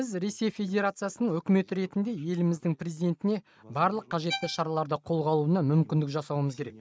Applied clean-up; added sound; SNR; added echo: neural mask model RNNoise.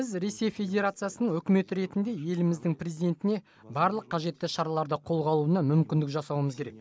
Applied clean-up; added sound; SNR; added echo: none; none; none; none.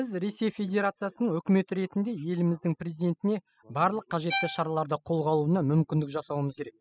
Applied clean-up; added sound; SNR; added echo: classical method spectral subtraction.